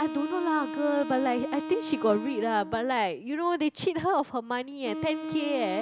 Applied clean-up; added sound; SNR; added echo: none; Wind instrument, woodwind instrument; 9 dB; none.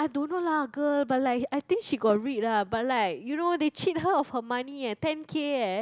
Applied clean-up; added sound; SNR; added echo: none; none; none; none.